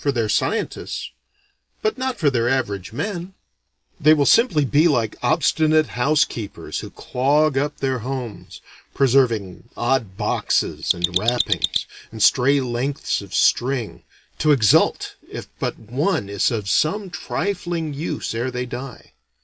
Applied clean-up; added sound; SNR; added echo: none; Mechanisms; 2 dB; none.